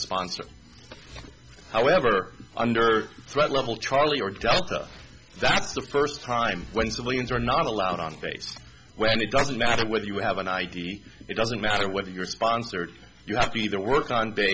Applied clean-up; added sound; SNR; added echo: none; none; none; none.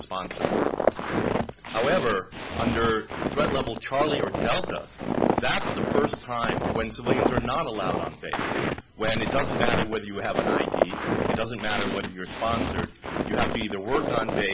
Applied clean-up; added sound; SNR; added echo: none; Walk, footsteps; -1 dB; none.